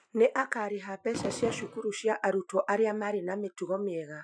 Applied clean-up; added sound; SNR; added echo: classical method Wiener filter.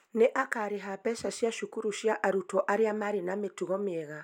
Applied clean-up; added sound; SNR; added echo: none; none; none; none.